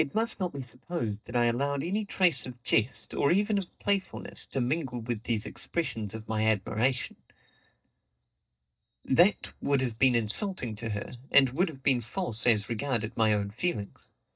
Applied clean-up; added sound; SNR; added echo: neural mask model DeepFilterNet 3.